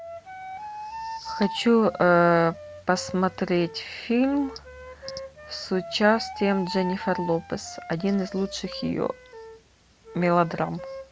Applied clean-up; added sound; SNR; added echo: none; Wind instrument, woodwind instrument; 14 dB; none.